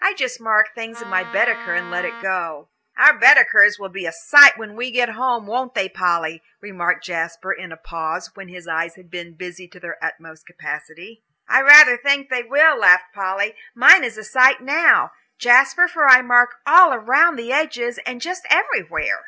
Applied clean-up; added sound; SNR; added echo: none; Wind instrument, woodwind instrument; 17 dB; none.